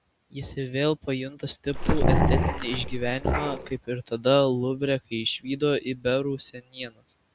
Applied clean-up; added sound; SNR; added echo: none; Growling; -4 dB; none.